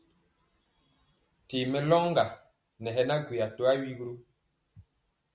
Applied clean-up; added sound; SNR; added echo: none; none; none; none.